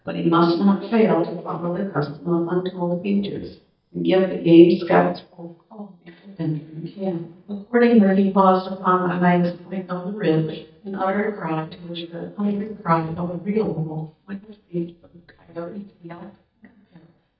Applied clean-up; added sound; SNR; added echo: neural mask model DeepFilterNet 3.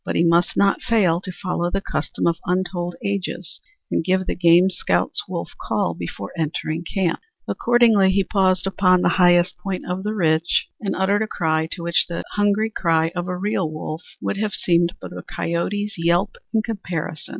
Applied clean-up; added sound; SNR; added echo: none; none; none; none.